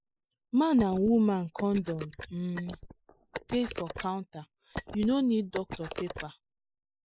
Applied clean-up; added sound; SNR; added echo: neural mask model Resemble Enhance denoiser.